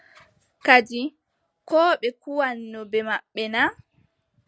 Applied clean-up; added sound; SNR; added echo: none; none; none; none.